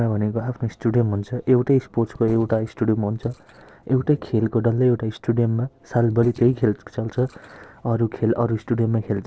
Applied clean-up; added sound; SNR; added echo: neural separator model SepFormer DNS4.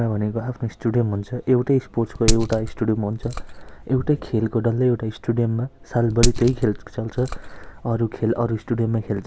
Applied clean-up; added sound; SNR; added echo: none; Glass; 6 dB; none.